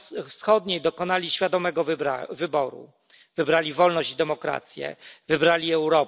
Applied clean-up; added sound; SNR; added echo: none; none; none; none.